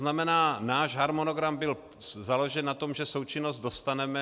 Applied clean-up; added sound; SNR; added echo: none; none; none; none.